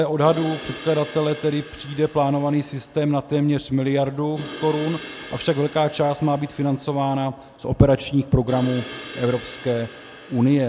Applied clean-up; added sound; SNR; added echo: none; Crash cymbal; 17 dB; none.